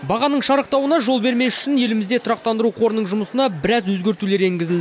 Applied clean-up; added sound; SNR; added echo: none; none; none; none.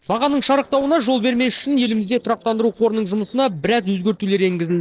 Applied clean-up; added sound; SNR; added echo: neural separator model SepFormer DNS4.